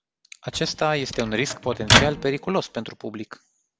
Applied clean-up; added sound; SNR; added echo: none; Microwave oven; -2 dB; none.